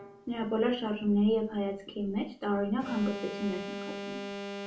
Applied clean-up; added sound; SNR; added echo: none; Alarm; 11 dB; reverberation time 0.3 s.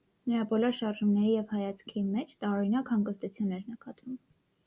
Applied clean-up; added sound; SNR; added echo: none; none; none; none.